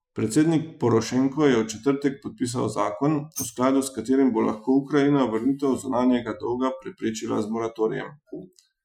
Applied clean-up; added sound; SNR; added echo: classical method Wiener filter.